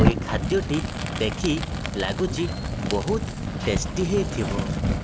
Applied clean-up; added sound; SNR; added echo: none; Fire; -1 dB; none.